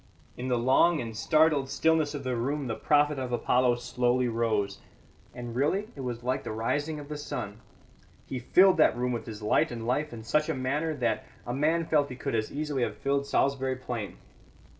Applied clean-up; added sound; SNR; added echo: none; none; none; none.